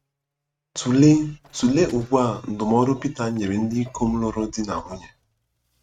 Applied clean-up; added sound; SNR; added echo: neural mask model RNNoise.